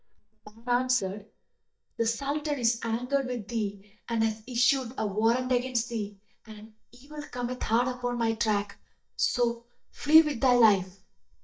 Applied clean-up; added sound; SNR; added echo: neural mask model DeepFilterNet 3.